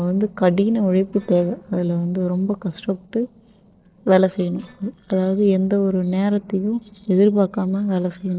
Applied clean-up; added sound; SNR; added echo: neural separator model SepFormer DNS4.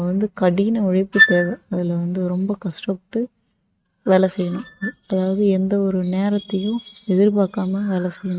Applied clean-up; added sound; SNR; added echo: neural mask model RNNoise.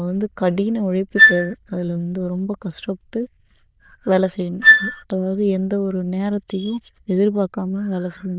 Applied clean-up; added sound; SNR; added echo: neural diffusion model UNIVERSE++.